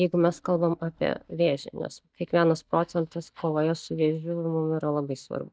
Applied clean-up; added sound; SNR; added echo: neural mask model DeepFilterNet 3.